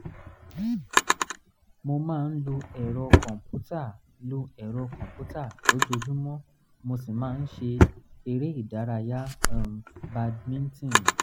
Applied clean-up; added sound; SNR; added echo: none; Drawer open or close; -3 dB; none.